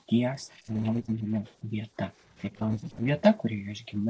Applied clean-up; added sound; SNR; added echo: neural separator model SepFormer DNS4.